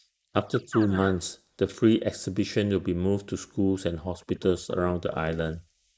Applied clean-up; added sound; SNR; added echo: neural mask model Resemble Enhance denoiser.